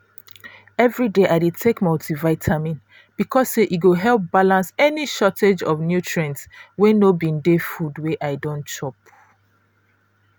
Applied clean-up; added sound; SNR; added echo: none; none; none; none.